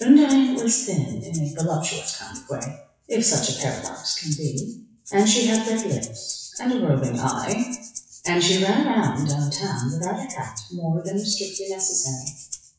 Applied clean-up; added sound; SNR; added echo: classical method WPE with log-MMSE.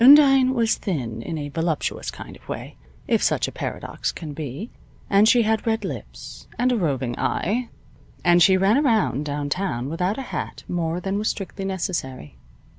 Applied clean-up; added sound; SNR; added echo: none; none; none; none.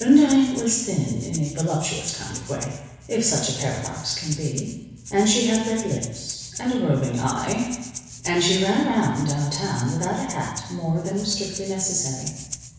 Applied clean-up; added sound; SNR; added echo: none; Rattle (instrument); 13 dB; reverberation time 1.1 s.